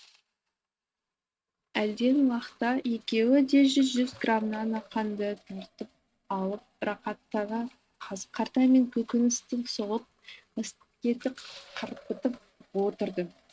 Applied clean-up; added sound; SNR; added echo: neural mask model RNNoise.